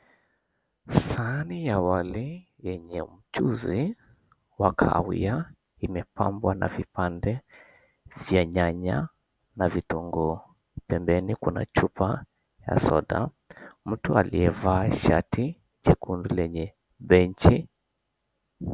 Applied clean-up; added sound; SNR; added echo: none; none; none; none.